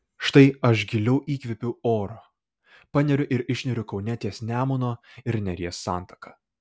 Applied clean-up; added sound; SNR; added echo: none; none; none; none.